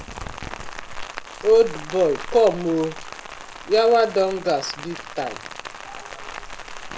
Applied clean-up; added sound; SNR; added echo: none; Rain; 11 dB; none.